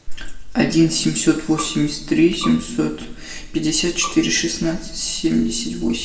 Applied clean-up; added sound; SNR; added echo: none; Bowed string instrument; 15 dB; reverberation time 1.2 s.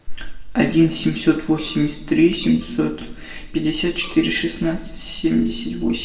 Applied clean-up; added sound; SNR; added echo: neural separator model SepFormer DNS4.